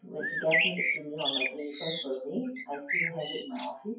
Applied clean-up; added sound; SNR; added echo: classical method WPE with log-MMSE.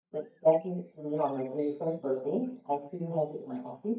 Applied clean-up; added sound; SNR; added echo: neural mask model DeepFilterNet 3.